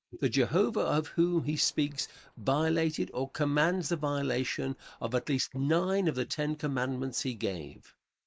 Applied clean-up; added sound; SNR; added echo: neural mask model Resemble Enhance denoiser.